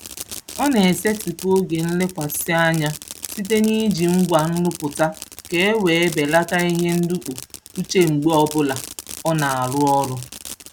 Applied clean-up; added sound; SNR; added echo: none; Fireworks; 15 dB; none.